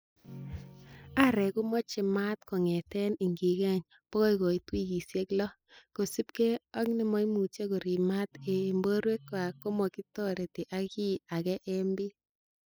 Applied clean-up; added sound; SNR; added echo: classical method spectral subtraction.